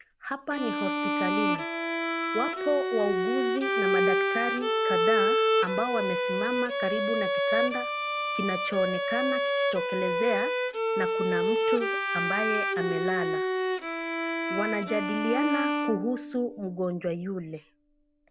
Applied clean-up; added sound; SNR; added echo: none; Bowed string instrument; -4 dB; none.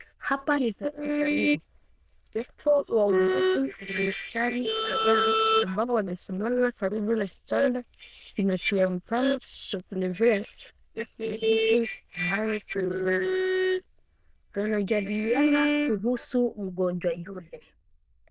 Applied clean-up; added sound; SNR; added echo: neural diffusion model UNIVERSE++.